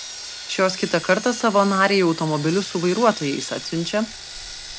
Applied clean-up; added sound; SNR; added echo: none; Sawing; 13 dB; none.